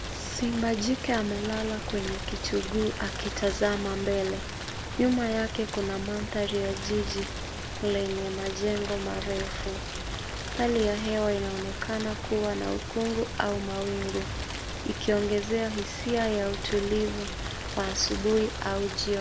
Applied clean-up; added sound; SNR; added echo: none; Rain; 5 dB; none.